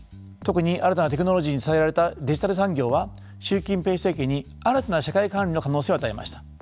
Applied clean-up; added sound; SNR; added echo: none; Bass guitar; 17 dB; none.